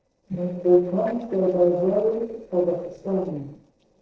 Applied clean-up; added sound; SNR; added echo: neural separator model SepFormer DNS4.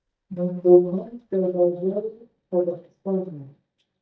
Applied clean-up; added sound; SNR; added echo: neural mask model DeepFilterNet 3.